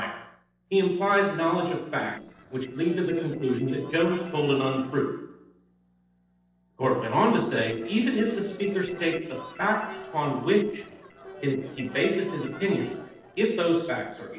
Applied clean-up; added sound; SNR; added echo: neural separator model SepFormer DNS4.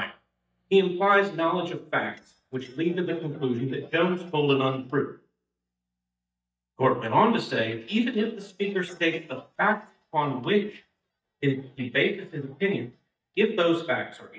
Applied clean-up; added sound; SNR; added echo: neural mask model DeepFilterNet 3.